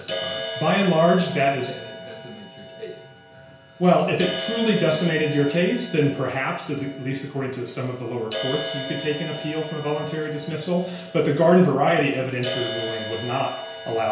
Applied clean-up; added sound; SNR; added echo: none; Crash cymbal; 11 dB; reverberation time 0.5 s.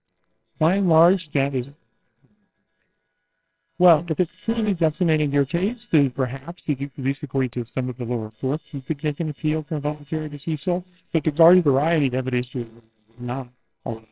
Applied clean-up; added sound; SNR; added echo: neural separator model SepFormer WHAMR!.